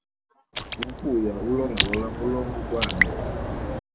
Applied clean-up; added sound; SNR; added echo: none; Raindrop; -1 dB; none.